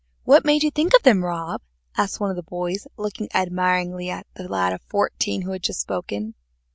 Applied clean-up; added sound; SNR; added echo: none; none; none; none.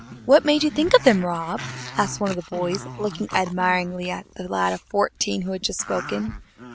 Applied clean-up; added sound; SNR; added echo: none; Growling; 14 dB; none.